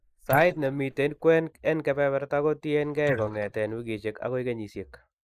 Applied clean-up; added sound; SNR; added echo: neural mask model Resemble Enhance denoiser.